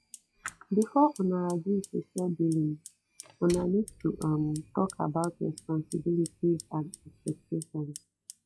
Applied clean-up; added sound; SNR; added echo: classical method log-MMSE.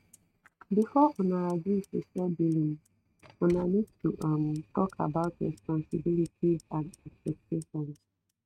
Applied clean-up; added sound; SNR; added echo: neural mask model RNNoise.